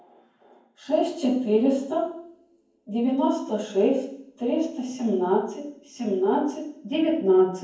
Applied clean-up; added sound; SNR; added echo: none; none; none; reverberation time 0.9 s.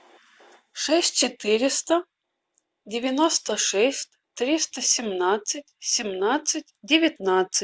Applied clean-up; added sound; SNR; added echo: none; none; none; none.